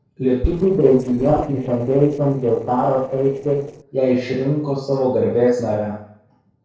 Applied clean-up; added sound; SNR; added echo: neural separator model SepFormer DNS4.